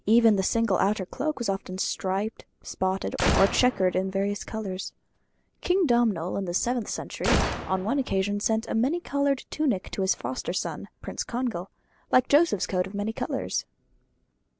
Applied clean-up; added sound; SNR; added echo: none; Gunshot, gunfire; 5 dB; none.